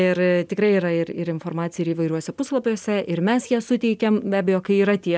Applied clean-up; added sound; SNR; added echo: none; none; none; none.